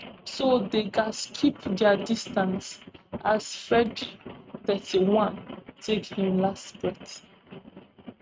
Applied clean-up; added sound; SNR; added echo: neural mask model RNNoise.